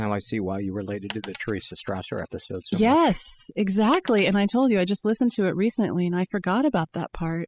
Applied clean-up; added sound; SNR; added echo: classical method spectral subtraction.